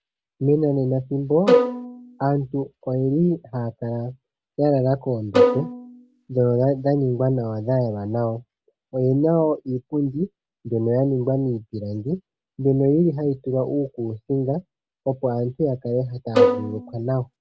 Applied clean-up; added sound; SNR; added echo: none; Bowed string instrument; -2 dB; none.